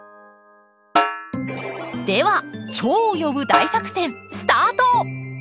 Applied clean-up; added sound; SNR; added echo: none; Snare drum; 5 dB; none.